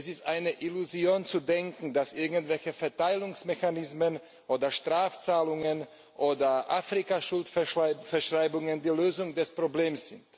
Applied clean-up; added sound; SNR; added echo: none; none; none; none.